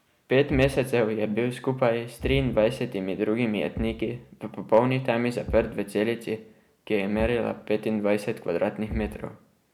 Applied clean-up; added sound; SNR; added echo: none; Thump, thud; 15 dB; none.